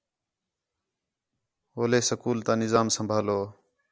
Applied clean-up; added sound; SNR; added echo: none; none; none; none.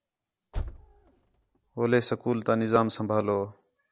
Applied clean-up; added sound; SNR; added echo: none; Car; 11 dB; none.